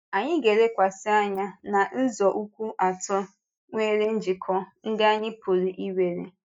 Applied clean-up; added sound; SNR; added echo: neural mask model DeepFilterNet 3.